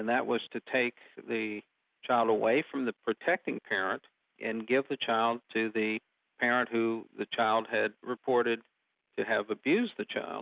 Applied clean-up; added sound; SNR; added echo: none; none; none; none.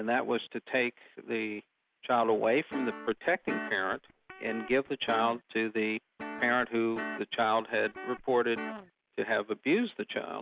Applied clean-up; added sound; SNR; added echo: none; Guitar; 11 dB; none.